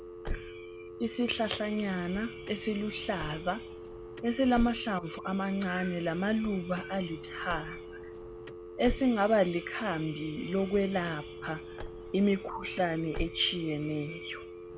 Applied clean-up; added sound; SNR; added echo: none; Car + Telephone; 10 dB; none.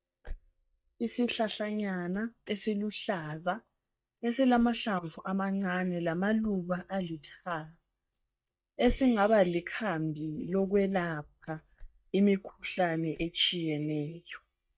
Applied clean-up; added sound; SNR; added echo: neural mask model DeepFilterNet 3.